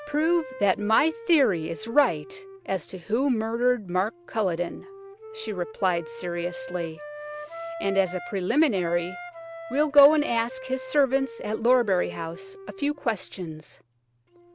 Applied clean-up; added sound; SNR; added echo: none; Wind instrument, woodwind instrument; 15 dB; none.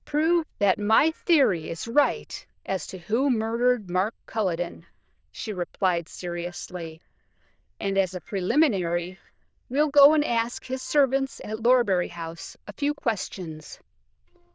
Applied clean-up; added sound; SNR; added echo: neural diffusion model UNIVERSE++.